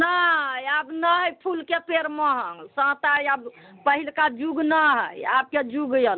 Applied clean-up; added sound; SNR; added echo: none; none; none; none.